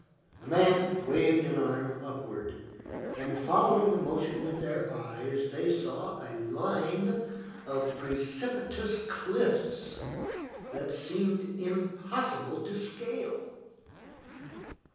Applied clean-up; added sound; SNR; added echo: none; Zipper (clothing); 15 dB; reverberation time 1.3 s.